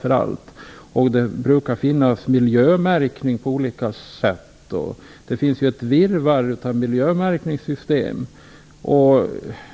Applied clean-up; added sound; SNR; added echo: none; none; none; none.